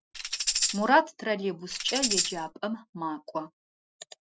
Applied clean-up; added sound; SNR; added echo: none; Tambourine; -1 dB; none.